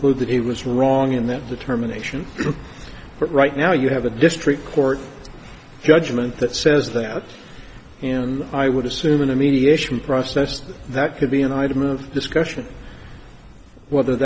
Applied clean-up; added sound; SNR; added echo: none; none; none; none.